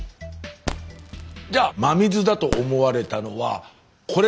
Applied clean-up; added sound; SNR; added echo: none; Fireworks; 12 dB; none.